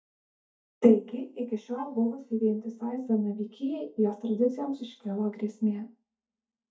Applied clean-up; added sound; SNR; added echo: neural mask model DeepFilterNet 3.